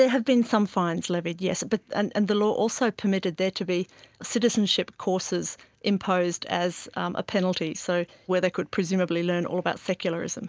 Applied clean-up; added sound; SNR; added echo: none; none; none; none.